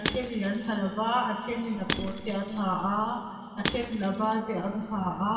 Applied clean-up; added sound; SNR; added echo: none; Shatter / Crushing; 8 dB; reverberation time 2.4 s.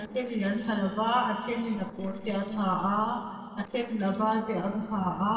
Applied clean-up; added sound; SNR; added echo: neural separator model SepFormer DNS4.